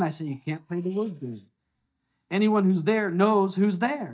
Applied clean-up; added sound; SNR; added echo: neural mask model DeepFilterNet 3.